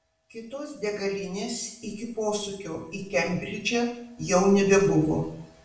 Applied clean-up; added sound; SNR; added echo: none; none; none; reverberation time 0.6 s.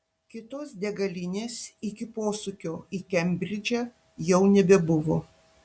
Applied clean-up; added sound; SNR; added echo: none; none; none; none.